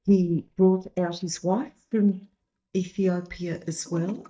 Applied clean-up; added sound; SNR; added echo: neural mask model DeepFilterNet 3.